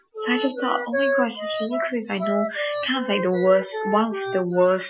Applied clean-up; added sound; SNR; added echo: classical method Wiener filter.